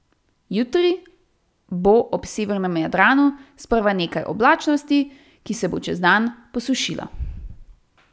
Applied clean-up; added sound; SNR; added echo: none; none; none; none.